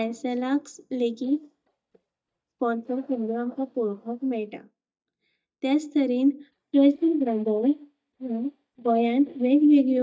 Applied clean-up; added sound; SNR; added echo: neural mask model DeepFilterNet 3.